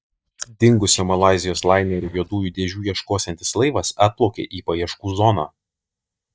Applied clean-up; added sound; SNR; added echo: neural mask model DeepFilterNet 3.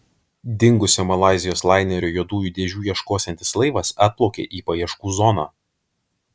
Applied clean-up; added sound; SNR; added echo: none; none; none; none.